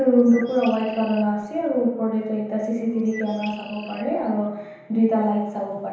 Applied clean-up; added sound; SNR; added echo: none; Bird; 19 dB; reverberation time 0.9 s.